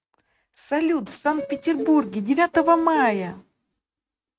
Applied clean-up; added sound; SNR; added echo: neural mask model RNNoise.